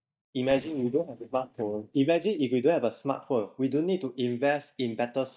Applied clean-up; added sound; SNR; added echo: neural mask model DeepFilterNet 3.